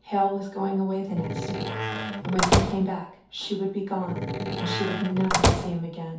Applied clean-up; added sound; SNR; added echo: none; Slam; -2 dB; reverberation time 0.5 s.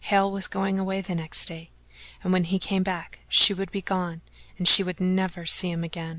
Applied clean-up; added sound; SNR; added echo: none; none; none; none.